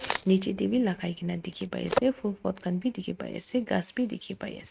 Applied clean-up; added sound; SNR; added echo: neural mask model RNNoise.